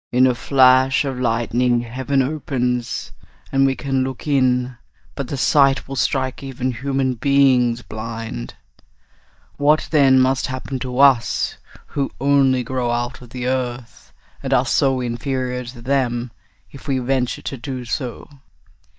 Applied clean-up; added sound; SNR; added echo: neural mask model DeepFilterNet 3.